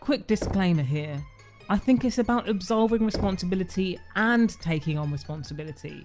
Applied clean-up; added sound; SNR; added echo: none; Knock; 14 dB; none.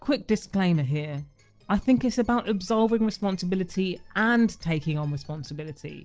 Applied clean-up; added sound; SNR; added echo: neural separator model SepFormer DNS4.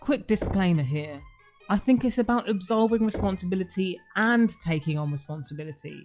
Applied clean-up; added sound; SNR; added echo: classical method log-MMSE.